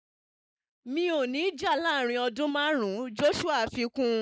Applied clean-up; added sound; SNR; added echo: neural mask model Resemble Enhance denoiser.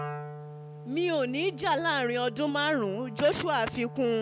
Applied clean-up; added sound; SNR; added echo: none; Wind instrument, woodwind instrument; 12 dB; none.